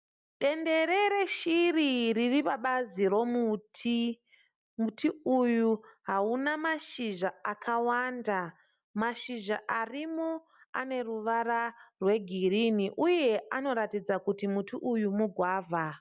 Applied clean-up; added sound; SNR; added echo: none; none; none; none.